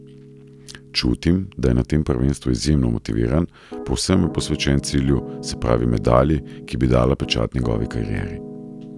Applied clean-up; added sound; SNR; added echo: none; Piano; 15 dB; none.